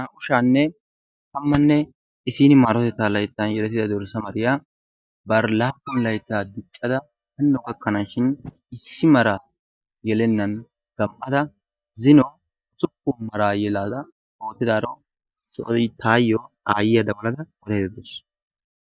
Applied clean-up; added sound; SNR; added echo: neural mask model DeepFilterNet 3.